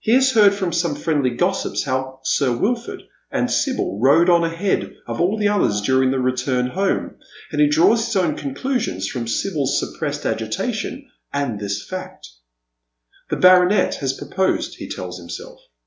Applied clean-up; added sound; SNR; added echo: none; none; none; none.